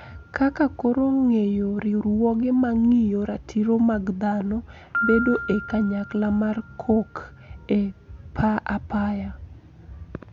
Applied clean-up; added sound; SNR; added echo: none; Piano; 14 dB; none.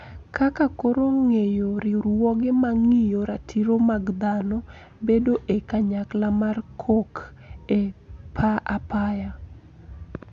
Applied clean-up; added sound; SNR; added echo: none; none; none; none.